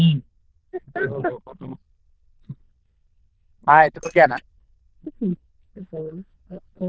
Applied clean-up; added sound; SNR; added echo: neural diffusion model UNIVERSE++.